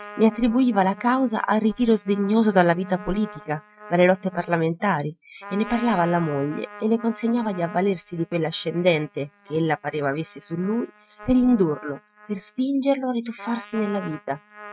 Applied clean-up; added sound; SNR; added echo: neural mask model RNNoise.